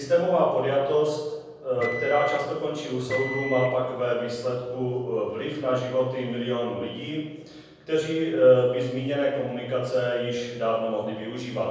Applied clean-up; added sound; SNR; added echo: none; Microwave oven; 9 dB; reverberation time 1.1 s.